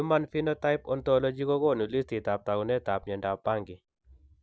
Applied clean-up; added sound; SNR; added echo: none; none; none; none.